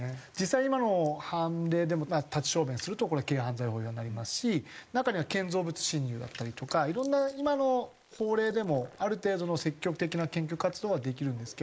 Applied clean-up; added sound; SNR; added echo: neural mask model Resemble Enhance denoiser.